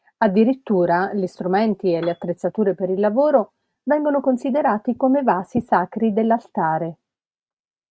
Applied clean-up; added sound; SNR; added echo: neural mask model RNNoise.